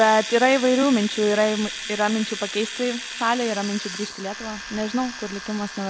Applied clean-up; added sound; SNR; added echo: none; Domestic sounds, home sounds; 10 dB; none.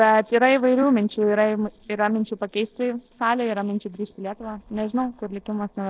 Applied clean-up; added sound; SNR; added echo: neural separator model SepFormer DNS4.